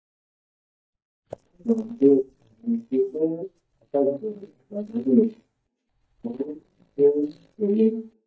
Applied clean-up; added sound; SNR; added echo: neural mask model DeepFilterNet 3.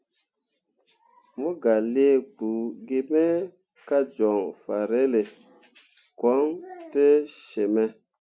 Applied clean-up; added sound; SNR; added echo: none; none; none; none.